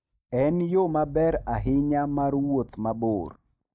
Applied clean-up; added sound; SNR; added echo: neural mask model DeepFilterNet 3.